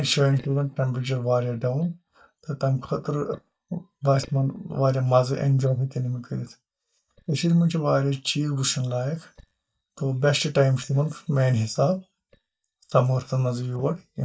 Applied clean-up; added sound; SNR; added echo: neural mask model DeepFilterNet 3.